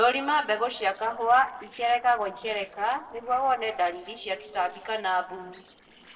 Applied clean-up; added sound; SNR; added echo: neural separator model SepFormer DNS4.